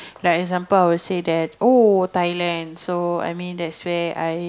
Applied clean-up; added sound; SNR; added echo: none; none; none; none.